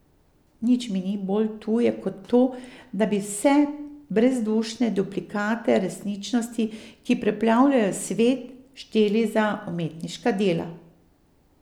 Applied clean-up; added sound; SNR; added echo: none; none; none; none.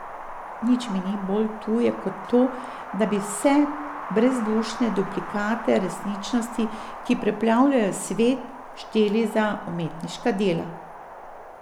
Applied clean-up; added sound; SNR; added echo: none; Wind; 12 dB; none.